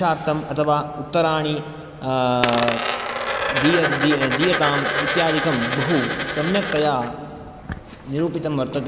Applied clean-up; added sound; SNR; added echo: none; Coin (dropping); 4 dB; none.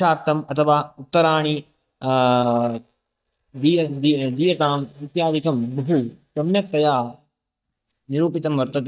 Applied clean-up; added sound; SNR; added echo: neural mask model DeepFilterNet 3.